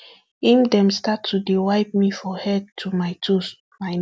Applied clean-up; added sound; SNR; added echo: none; none; none; none.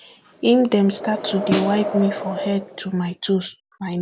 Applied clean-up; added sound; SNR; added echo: none; Wind + Snare drum; 8 dB; none.